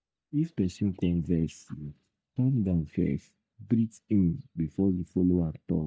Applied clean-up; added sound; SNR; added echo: neural mask model DeepFilterNet 3.